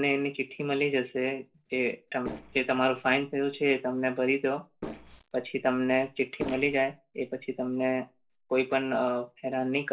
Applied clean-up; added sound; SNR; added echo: neural separator model SepFormer DNS4.